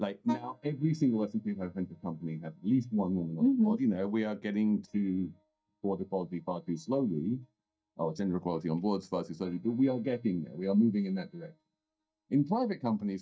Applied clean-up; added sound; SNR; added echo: neural mask model DeepFilterNet 3.